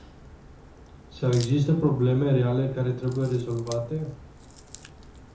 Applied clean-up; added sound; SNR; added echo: none; Crack; 19 dB; reverberation time 0.6 s.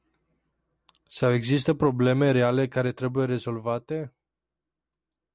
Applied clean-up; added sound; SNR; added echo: none; none; none; none.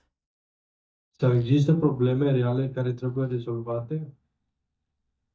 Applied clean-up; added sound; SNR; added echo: neural mask model DeepFilterNet 3.